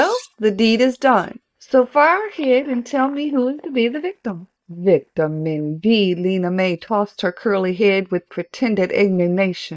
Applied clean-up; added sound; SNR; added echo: neural mask model DeepFilterNet 3.